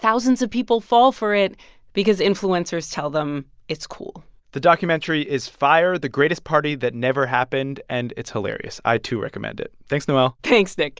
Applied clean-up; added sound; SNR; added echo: none; none; none; none.